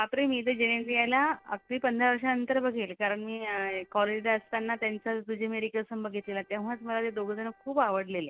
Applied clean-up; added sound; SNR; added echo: neural separator model SepFormer DNS4.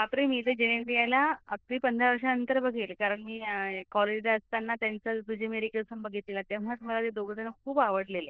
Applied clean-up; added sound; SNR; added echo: neural diffusion model UNIVERSE++.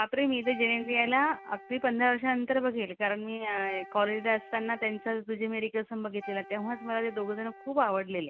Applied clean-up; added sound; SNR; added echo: none; Wind instrument, woodwind instrument; 19 dB; none.